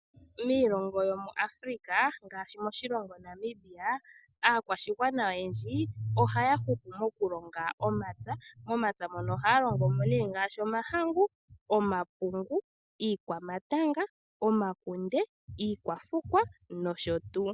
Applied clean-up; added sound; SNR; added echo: none; none; none; none.